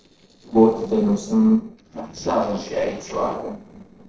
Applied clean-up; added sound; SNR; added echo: neural separator model SepFormer DNS4.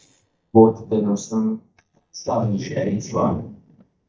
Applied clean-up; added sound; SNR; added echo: neural mask model DeepFilterNet 3.